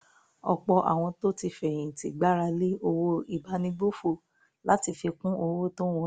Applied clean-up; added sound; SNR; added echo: none; none; none; none.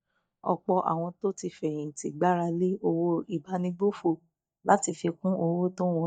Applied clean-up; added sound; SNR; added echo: neural mask model DeepFilterNet 3.